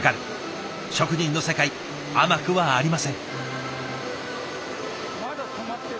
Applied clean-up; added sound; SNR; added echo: none; none; none; none.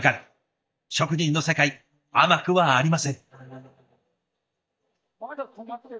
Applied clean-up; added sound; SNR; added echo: neural mask model DeepFilterNet 3.